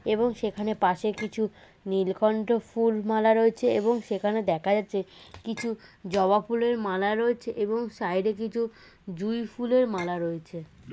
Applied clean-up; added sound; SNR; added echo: none; Chink, clink; 19 dB; none.